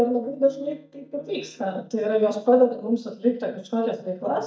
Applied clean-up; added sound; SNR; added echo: neural mask model DeepFilterNet 3.